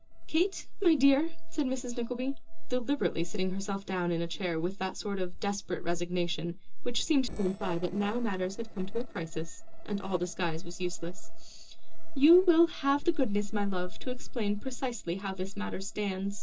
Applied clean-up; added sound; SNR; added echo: neural separator model SepFormer DNS4.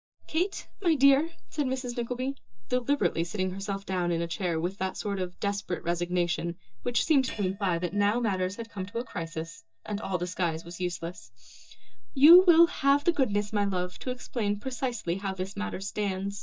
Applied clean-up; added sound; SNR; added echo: neural mask model DeepFilterNet 3.